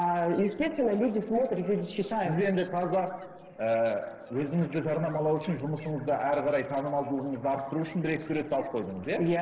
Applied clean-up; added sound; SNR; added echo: neural separator model SepFormer DNS4.